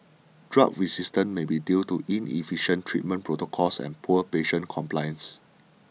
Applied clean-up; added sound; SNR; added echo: none; none; none; none.